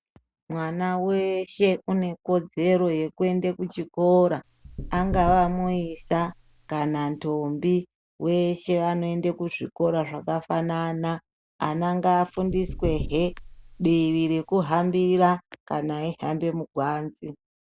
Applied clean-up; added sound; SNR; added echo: none; Knock / Wood; 11 dB; none.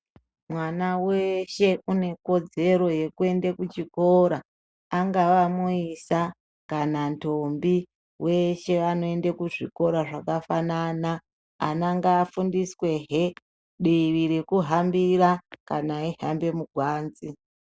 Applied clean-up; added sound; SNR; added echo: none; none; none; none.